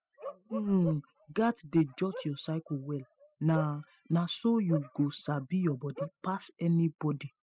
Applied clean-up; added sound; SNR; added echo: classical method spectral subtraction.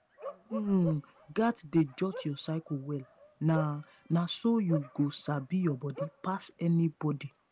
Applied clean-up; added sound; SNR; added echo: none; Bark; 15 dB; none.